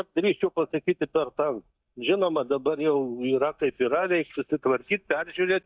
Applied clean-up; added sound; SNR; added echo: neural mask model DeepFilterNet 3.